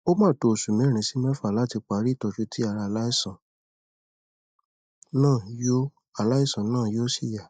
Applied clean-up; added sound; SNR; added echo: neural mask model DeepFilterNet 3.